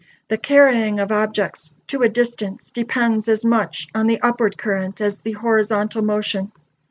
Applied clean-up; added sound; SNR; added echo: none; none; none; none.